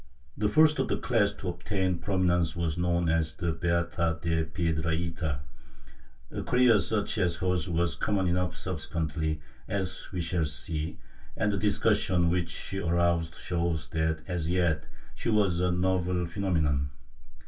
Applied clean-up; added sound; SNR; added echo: none; none; none; reverberation time 0.1 s.